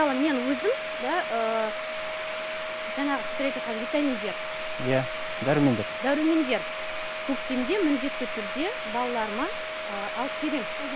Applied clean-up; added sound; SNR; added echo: none; Domestic sounds, home sounds; 3 dB; none.